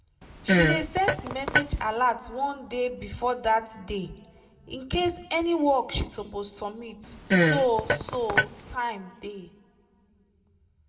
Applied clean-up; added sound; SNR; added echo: none; Fart; -4 dB; reverberation time 1.2 s.